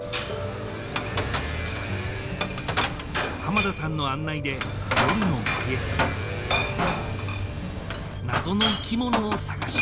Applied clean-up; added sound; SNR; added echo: none; Glass + Motorcycle / Accelerating, revving, vroom; -1 dB; none.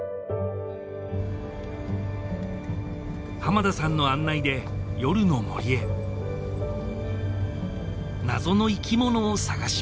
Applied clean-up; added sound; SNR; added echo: none; none; none; none.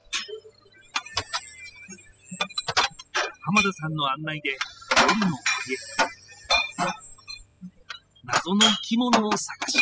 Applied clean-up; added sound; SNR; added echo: classical method spectral subtraction.